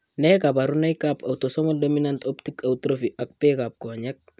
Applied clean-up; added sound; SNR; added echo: none; none; none; none.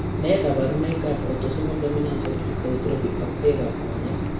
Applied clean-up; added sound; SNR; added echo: none; Mechanisms; 1 dB; reverberation time 0.7 s.